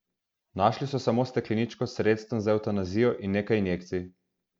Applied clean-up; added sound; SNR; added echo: none; none; none; none.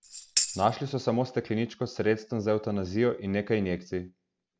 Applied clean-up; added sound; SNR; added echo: none; Tambourine; -2 dB; none.